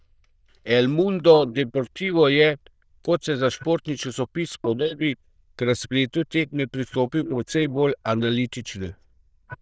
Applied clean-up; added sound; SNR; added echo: neural diffusion model UNIVERSE++.